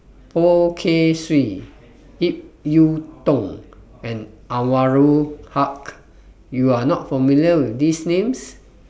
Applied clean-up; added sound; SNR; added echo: none; none; none; none.